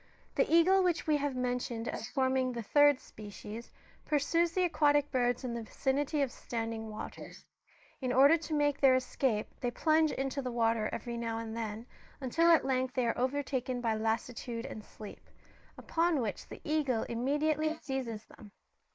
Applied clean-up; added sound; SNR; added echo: neural mask model Resemble Enhance denoiser.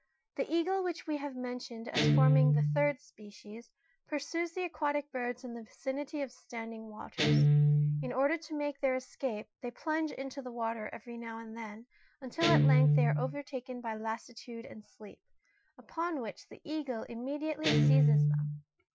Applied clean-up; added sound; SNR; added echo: classical method Wiener filter.